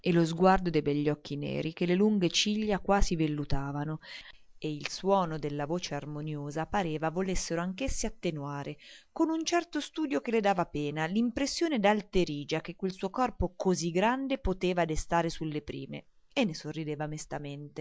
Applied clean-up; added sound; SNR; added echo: none; none; none; none.